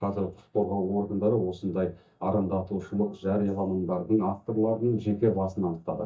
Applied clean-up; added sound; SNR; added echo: neural mask model DeepFilterNet 3.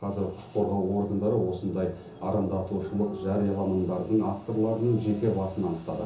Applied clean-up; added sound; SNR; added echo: none; Dog; 20 dB; reverberation time 0.6 s.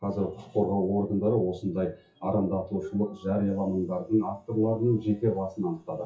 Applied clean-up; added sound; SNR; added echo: classical method WPE with log-MMSE.